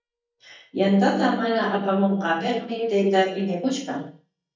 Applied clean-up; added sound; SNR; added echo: neural mask model DeepFilterNet 3.